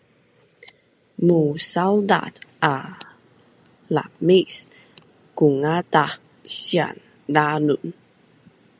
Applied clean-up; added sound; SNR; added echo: none; none; none; none.